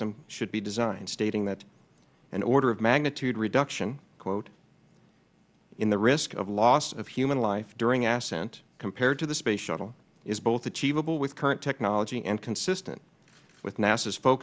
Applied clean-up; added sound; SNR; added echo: none; none; none; none.